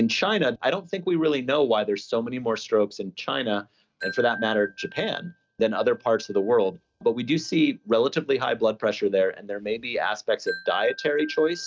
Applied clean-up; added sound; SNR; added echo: neural mask model RNNoise.